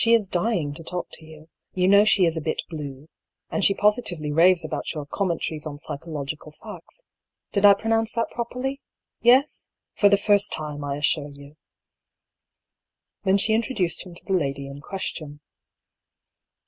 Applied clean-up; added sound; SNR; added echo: none; none; none; none.